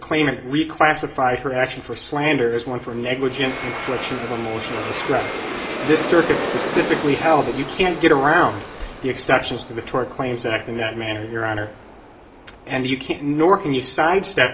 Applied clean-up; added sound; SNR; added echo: none; Aircraft; 10 dB; reverberation time 0.5 s.